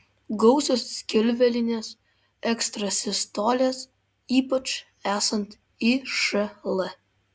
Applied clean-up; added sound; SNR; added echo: none; none; none; none.